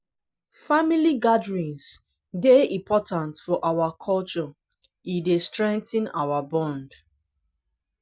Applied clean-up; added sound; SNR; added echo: none; none; none; none.